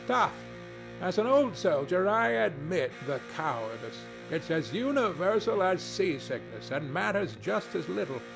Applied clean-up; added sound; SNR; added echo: none; Electric guitar; 14 dB; none.